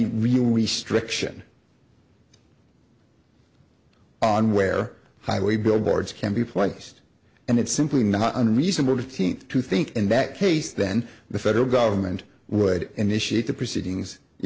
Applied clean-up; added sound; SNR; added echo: none; none; none; none.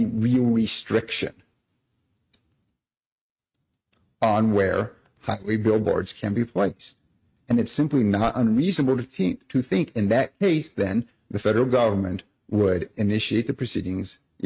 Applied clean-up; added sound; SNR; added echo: neural mask model RNNoise.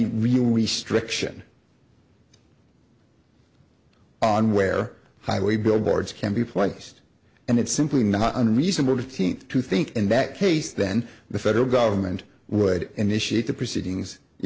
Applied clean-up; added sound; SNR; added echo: none; Bass drum; 17 dB; none.